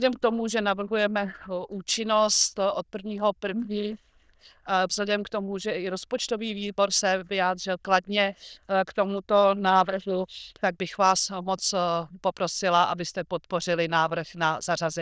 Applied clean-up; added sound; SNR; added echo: neural diffusion model UNIVERSE++.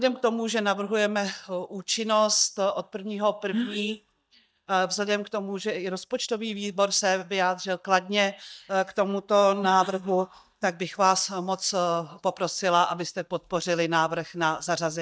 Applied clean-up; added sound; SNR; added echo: neural mask model DeepFilterNet 3.